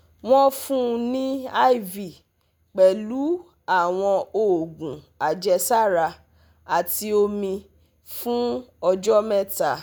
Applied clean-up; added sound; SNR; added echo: none; none; none; none.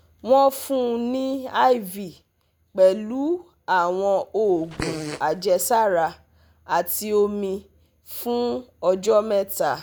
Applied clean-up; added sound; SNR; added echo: none; Fart; 11 dB; none.